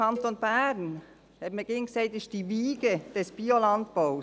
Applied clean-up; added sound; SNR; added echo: none; Cowbell; 18 dB; none.